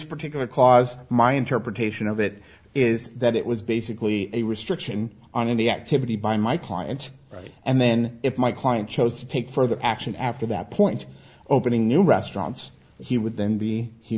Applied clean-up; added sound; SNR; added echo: none; none; none; none.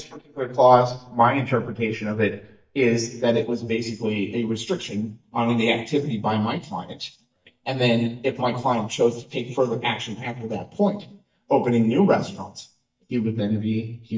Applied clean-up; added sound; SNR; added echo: neural mask model DeepFilterNet 3.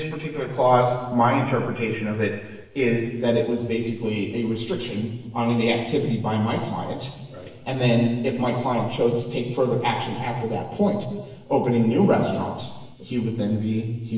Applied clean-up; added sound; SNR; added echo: neural separator model SepFormer DNS4.